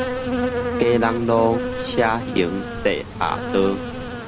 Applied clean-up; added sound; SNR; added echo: none; Insect; 4 dB; none.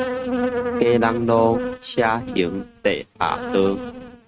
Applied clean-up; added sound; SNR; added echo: neural mask model RNNoise.